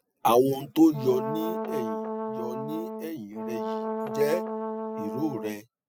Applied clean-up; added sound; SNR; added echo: none; Brass instrument; 4 dB; none.